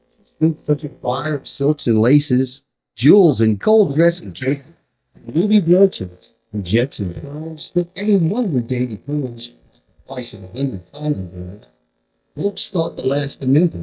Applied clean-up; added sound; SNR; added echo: neural mask model DeepFilterNet 3.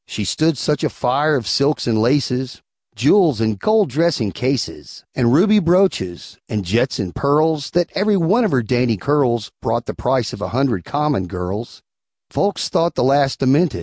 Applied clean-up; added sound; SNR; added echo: none; none; none; none.